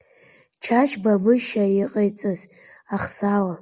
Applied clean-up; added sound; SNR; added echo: none; none; none; none.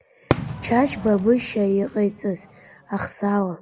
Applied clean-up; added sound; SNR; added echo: none; Fireworks; 9 dB; none.